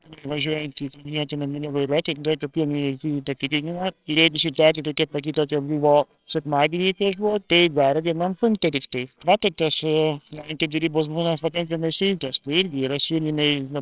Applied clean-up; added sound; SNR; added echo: neural separator model SepFormer WHAMR!.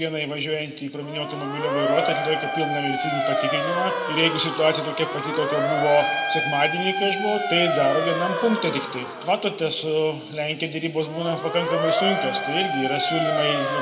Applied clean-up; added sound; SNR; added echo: none; Motor vehicle (road) / Siren; 1 dB; reverberation time 1.2 s.